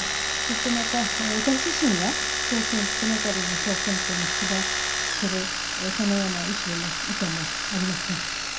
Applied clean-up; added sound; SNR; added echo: none; Domestic sounds, home sounds; -2 dB; reverberation time 0.3 s.